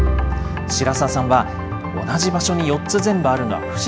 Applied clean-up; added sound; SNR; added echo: none; Bowed string instrument; 8 dB; none.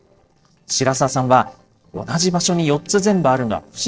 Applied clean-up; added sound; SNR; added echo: neural separator model SepFormer DNS4.